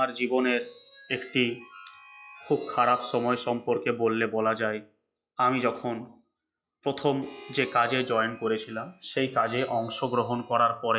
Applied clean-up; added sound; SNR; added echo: classical method log-MMSE.